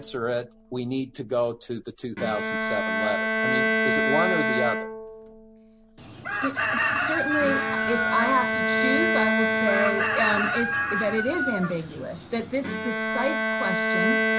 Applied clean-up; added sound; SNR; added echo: none; Bowed string instrument + Chicken, rooster; -3 dB; none.